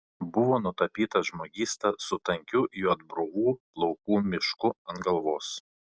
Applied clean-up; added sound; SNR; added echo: none; none; none; none.